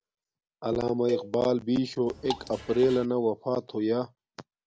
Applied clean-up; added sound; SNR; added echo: none; Cowbell + Drip / Water; 10 dB; none.